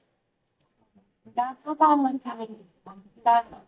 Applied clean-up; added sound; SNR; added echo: neural mask model DeepFilterNet 3.